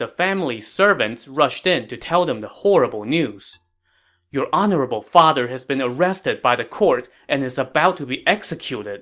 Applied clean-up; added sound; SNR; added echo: neural mask model DeepFilterNet 3.